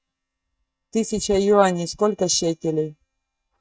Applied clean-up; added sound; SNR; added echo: neural mask model DeepFilterNet 3.